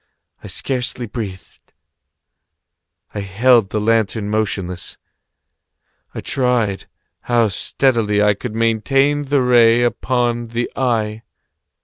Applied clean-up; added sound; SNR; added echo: none; none; none; none.